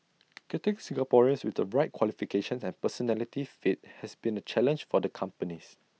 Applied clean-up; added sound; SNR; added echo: none; none; none; none.